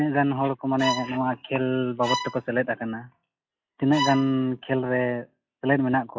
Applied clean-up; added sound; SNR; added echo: classical method log-MMSE.